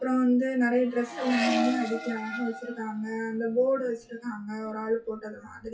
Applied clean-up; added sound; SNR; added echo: classical method WPE with log-MMSE.